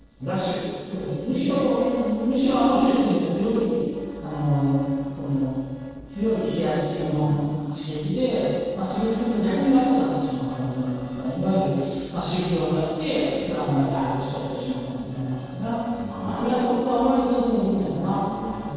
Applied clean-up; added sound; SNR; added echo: neural separator model SepFormer DNS4.